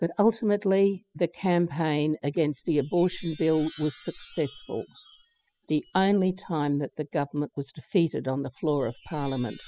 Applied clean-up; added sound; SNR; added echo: classical method spectral subtraction.